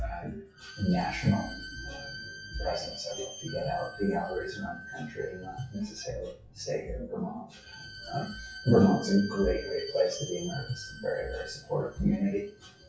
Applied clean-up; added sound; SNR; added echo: classical method WPE with log-MMSE.